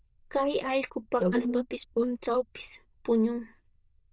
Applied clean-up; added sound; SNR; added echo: neural diffusion model UNIVERSE++.